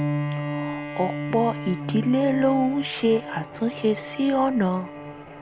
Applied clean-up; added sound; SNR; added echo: none; Bowed string instrument; 7 dB; none.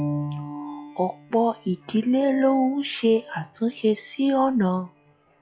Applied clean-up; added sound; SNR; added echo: classical method log-MMSE.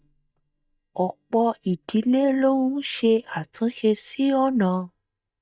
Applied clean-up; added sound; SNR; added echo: neural mask model DeepFilterNet 3.